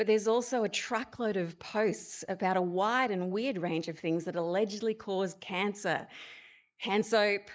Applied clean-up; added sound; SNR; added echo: neural mask model Resemble Enhance denoiser.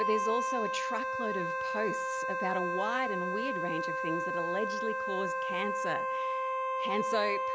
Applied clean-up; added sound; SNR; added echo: none; Wind instrument, woodwind instrument; -3 dB; none.